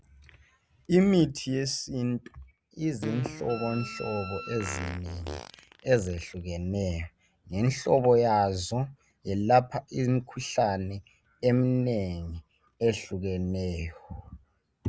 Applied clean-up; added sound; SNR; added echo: none; Wind instrument, woodwind instrument + Fart; 13 dB; none.